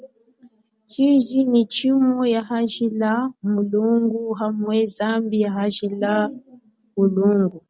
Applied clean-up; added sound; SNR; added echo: none; none; none; none.